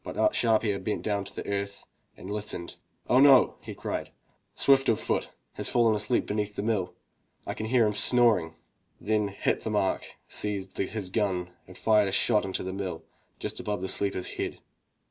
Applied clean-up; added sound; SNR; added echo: none; none; none; none.